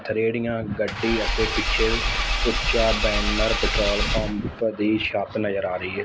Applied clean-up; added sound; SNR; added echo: none; Engine / Car; -1 dB; none.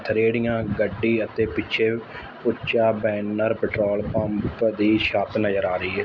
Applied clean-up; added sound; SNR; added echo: none; none; none; none.